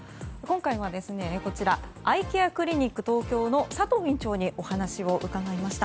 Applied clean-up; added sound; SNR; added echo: none; none; none; none.